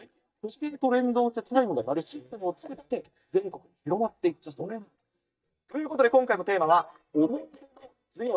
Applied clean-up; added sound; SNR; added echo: neural mask model DeepFilterNet 3.